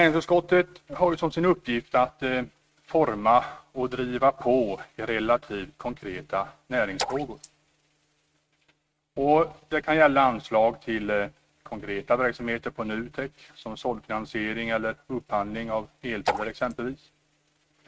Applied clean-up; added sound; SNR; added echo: neural mask model RNNoise.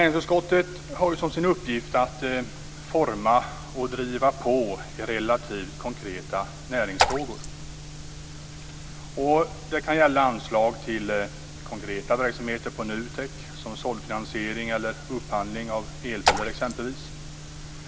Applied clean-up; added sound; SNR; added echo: none; Raindrop / Splash, splatter; 2 dB; none.